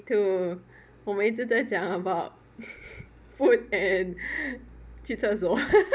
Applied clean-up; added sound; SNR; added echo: none; none; none; none.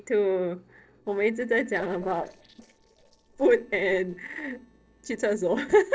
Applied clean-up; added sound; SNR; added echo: neural separator model SepFormer DNS4.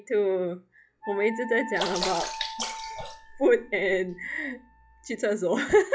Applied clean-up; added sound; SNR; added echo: classical method log-MMSE.